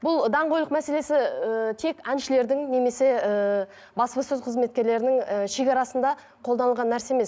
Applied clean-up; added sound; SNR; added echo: none; none; none; none.